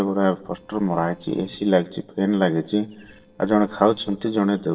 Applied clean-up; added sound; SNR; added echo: neural separator model SepFormer DNS4.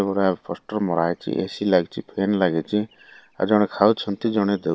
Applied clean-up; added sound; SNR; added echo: none; none; none; none.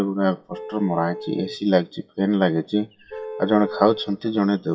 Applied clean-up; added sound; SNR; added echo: classical method WPE with log-MMSE.